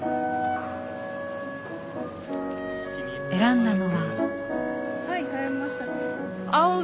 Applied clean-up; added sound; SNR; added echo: none; none; none; none.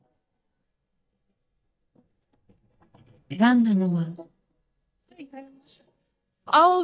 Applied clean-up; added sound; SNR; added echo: neural mask model DeepFilterNet 3.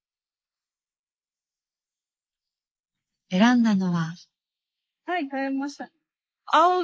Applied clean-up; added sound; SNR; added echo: neural mask model Resemble Enhance denoiser.